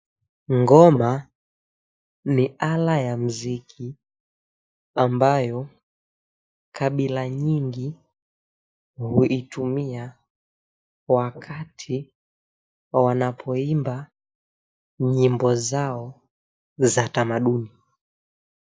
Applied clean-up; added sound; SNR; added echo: neural mask model Resemble Enhance denoiser.